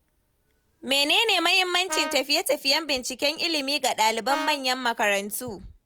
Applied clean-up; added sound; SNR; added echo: none; Brass instrument; 10 dB; none.